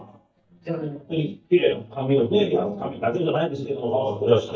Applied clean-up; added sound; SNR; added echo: neural mask model DeepFilterNet 3.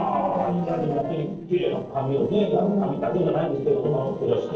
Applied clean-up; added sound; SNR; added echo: neural separator model SepFormer DNS4.